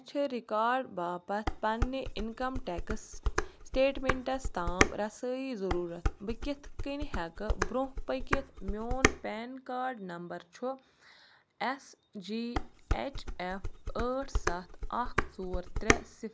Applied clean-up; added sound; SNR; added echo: none; Dishes, pots, and pans; -2 dB; none.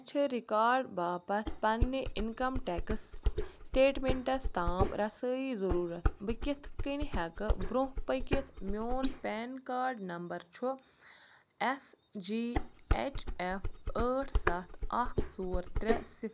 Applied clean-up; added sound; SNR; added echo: neural mask model Resemble Enhance denoiser.